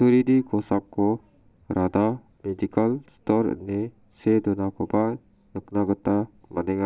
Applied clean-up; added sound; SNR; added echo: none; none; none; none.